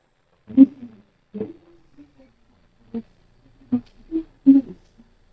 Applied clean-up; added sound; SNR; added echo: neural mask model DeepFilterNet 3.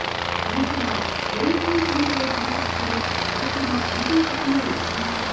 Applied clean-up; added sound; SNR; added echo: none; Aircraft; -1 dB; reverberation time 0.6 s.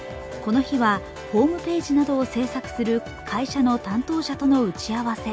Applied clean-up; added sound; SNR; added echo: none; none; none; none.